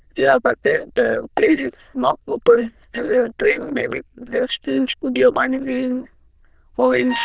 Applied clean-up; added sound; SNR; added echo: neural diffusion model UNIVERSE++.